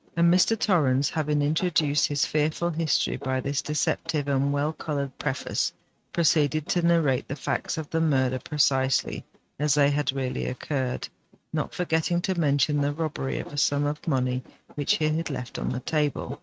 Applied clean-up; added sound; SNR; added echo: neural mask model RNNoise.